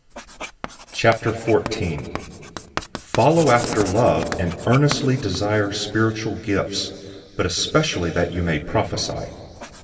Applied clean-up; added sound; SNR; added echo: none; Writing; 14 dB; reverberation time 2.6 s.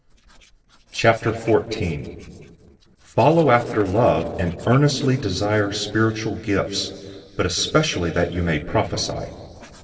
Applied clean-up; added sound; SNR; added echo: neural separator model SepFormer DNS4.